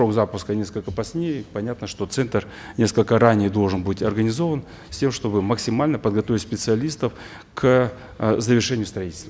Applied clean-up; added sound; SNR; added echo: none; none; none; none.